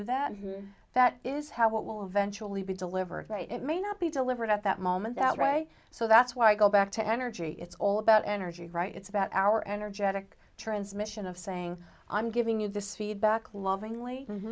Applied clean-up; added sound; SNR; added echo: none; none; none; none.